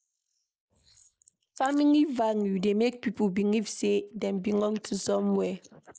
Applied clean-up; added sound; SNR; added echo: neural mask model Resemble Enhance denoiser.